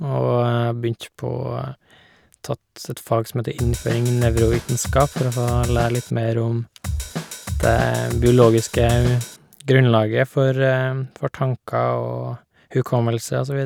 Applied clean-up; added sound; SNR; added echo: none; Drum kit; 6 dB; none.